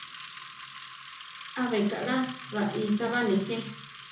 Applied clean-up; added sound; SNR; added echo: none; Bicycle; 9 dB; reverberation time 0.6 s.